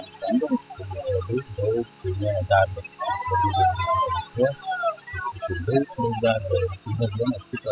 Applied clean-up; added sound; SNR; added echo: classical method spectral subtraction.